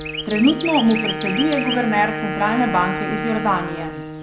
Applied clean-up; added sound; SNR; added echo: none; Wind instrument, woodwind instrument + Chirp, tweet; 5 dB; none.